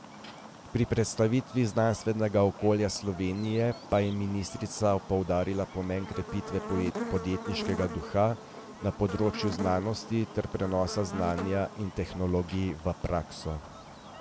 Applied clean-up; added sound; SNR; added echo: none; Buzz; 12 dB; none.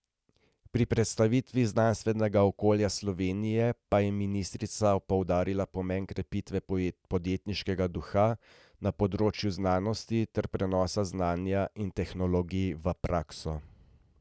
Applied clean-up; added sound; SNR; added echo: none; none; none; none.